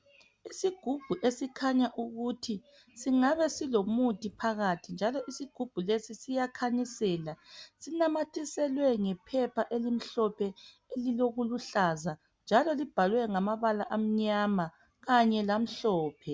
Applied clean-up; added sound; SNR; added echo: none; none; none; none.